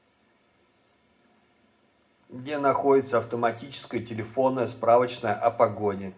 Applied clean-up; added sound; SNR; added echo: none; none; none; reverberation time 0.2 s.